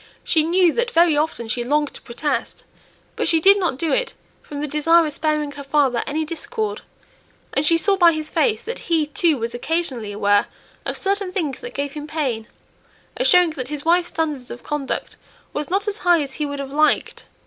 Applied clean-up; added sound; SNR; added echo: none; none; none; none.